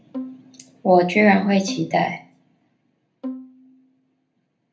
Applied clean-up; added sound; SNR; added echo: none; Bowed string instrument; 16 dB; reverberation time 0.3 s.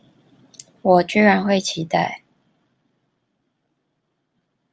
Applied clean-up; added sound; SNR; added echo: none; none; none; none.